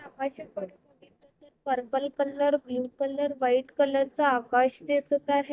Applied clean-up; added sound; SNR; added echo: neural mask model DeepFilterNet 3.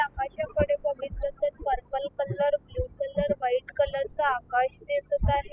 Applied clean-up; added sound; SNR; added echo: classical method spectral subtraction.